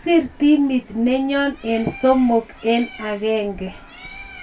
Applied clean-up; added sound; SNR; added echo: none; Bird; 20 dB; reverberation time 0.2 s.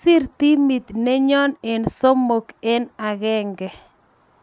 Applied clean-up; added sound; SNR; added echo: none; none; none; none.